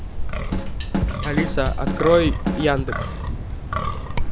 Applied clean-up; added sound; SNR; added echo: none; Drum kit + Wind; -1 dB; none.